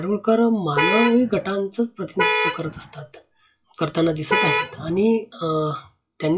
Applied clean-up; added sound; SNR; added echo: classical method WPE with log-MMSE.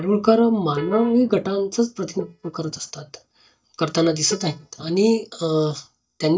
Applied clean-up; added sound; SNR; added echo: neural mask model DeepFilterNet 3.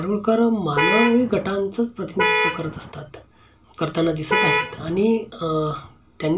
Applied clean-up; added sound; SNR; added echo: none; Vehicle horn, car horn, honking; -1 dB; reverberation time 0.2 s.